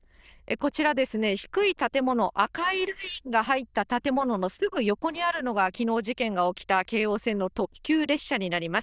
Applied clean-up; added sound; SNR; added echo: neural diffusion model UNIVERSE++.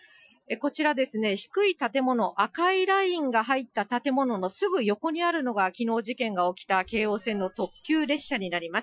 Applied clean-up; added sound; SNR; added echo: classical method Wiener filter.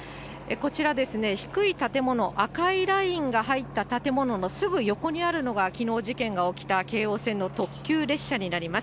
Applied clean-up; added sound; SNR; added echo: none; none; none; none.